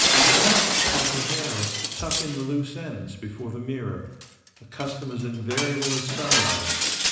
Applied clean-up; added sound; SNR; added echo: none; Shatter; -5 dB; reverberation time 1.0 s.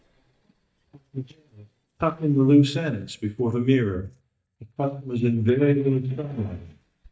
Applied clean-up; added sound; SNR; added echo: neural mask model DeepFilterNet 3.